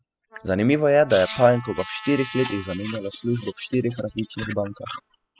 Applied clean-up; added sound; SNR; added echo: classical method spectral subtraction.